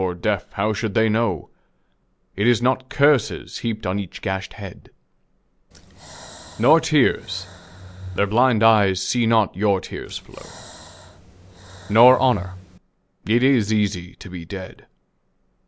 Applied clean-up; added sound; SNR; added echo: none; Breathing; 17 dB; none.